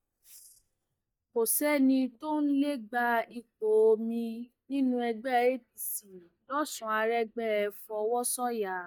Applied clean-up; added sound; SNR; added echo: neural mask model DeepFilterNet 3.